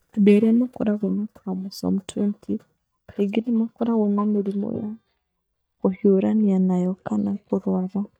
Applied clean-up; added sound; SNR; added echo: neural mask model DeepFilterNet 3.